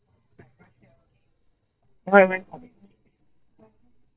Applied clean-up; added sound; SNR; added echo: neural mask model DeepFilterNet 3.